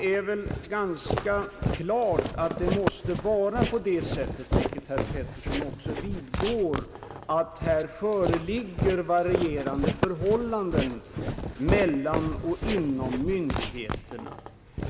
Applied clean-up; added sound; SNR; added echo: none; Walk, footsteps; 3 dB; none.